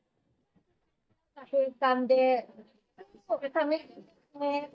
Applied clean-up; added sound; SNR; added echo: neural mask model DeepFilterNet 3.